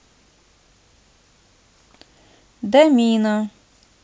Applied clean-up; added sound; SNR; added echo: none; none; none; none.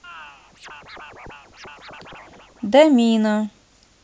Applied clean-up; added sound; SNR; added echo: none; Scratching (performance technique); 20 dB; none.